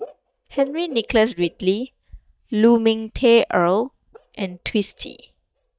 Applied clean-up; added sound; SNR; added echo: neural mask model DeepFilterNet 3.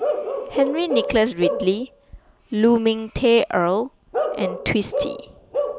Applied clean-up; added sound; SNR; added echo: none; Bark / Livestock, farm animals, working animals; 5 dB; none.